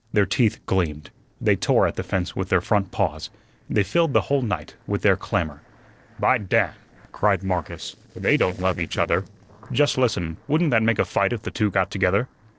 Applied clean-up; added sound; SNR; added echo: neural separator model SepFormer DNS4.